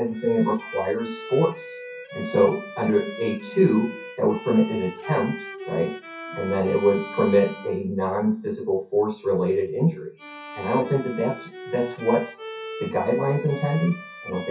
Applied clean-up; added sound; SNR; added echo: classical method WPE with log-MMSE.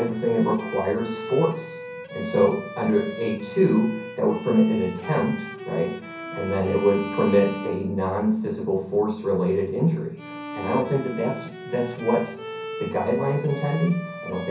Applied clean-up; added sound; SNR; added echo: none; Bowed string instrument; 12 dB; reverberation time 0.6 s.